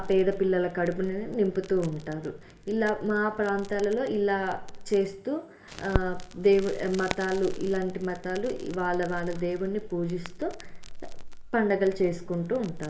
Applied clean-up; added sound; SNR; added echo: none; Crackle; 9 dB; reverberation time 1.3 s.